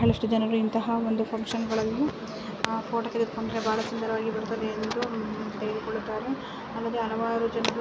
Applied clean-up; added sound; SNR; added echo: none; none; none; none.